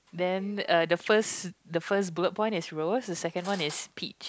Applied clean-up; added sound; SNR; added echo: none; none; none; none.